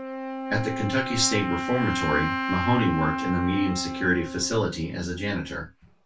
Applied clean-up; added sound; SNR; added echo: none; Wind instrument, woodwind instrument; 5 dB; reverberation time 0.2 s.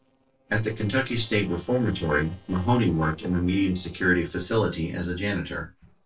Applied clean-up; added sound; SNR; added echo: neural separator model SepFormer DNS4.